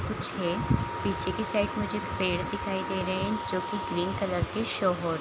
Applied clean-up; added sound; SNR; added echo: none; Wind instrument, woodwind instrument; 11 dB; none.